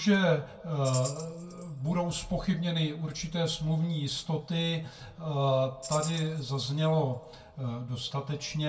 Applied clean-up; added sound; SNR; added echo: none; Tambourine; 16 dB; reverberation time 0.2 s.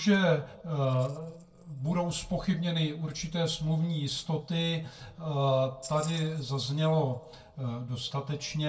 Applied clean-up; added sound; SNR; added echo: neural separator model SepFormer DNS4.